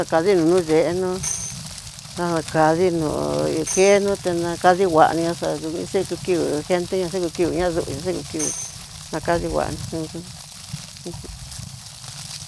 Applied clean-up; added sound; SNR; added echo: none; Tambourine + Rain; 11 dB; none.